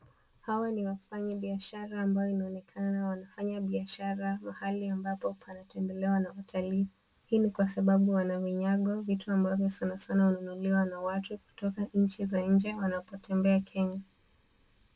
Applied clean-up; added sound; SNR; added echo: neural mask model Resemble Enhance denoiser.